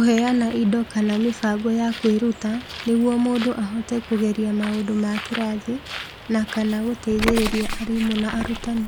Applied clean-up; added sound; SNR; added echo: none; Bird; 11 dB; none.